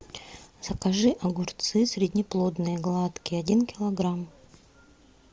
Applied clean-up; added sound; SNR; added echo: none; none; none; none.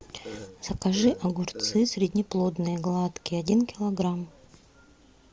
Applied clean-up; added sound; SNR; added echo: none; Burping, eructation; 15 dB; none.